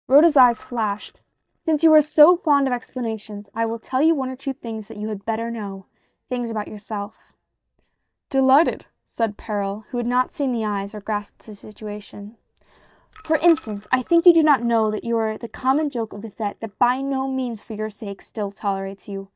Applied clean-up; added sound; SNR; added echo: neural mask model DeepFilterNet 3.